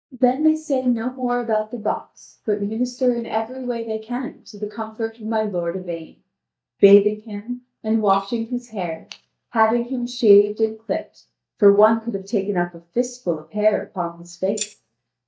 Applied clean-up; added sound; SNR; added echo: neural mask model DeepFilterNet 3.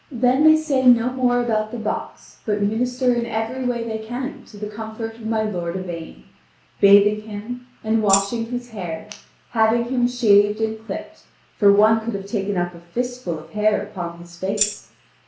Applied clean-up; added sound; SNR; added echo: none; Tambourine; 5 dB; reverberation time 0.4 s.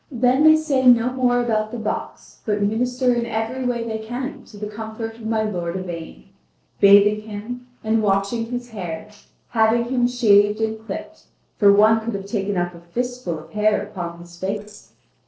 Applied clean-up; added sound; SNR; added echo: neural separator model SepFormer DNS4.